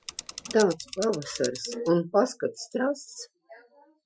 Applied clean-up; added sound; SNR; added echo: classical method Wiener filter.